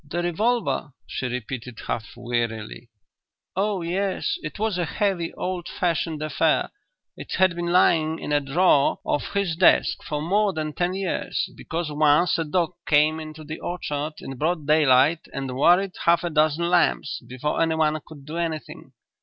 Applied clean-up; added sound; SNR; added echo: none; none; none; none.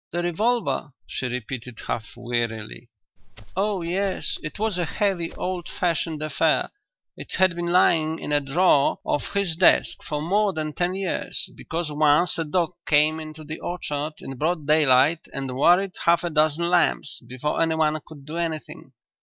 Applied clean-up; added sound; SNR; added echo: neural mask model DeepFilterNet 3.